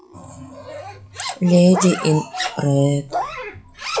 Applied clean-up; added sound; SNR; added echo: classical method log-MMSE.